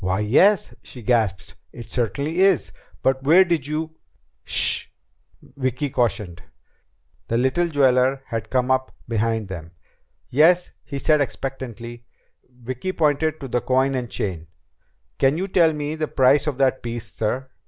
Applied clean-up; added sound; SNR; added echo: none; none; none; none.